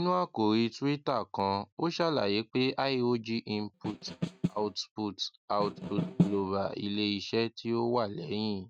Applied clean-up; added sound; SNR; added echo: neural mask model RNNoise.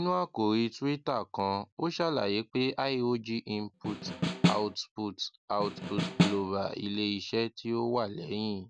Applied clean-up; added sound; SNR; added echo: none; Snare drum; -1 dB; none.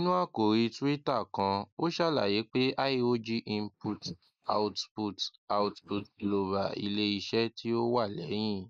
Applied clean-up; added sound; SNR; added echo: neural mask model Resemble Enhance denoiser.